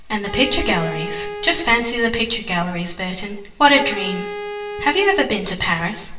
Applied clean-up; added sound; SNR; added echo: none; Bowed string instrument; 11 dB; reverberation time 0.8 s.